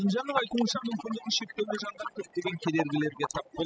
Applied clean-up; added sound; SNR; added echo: classical method spectral subtraction.